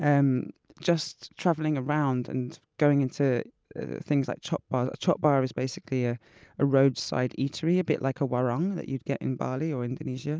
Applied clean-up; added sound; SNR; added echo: none; none; none; none.